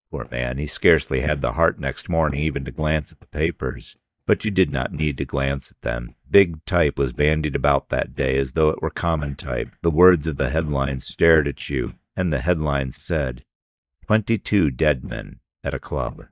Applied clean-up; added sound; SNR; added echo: neural mask model DeepFilterNet 3.